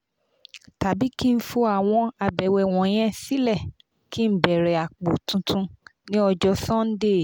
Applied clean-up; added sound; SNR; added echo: none; none; none; none.